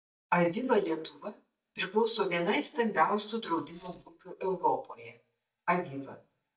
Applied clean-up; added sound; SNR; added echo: neural mask model DeepFilterNet 3.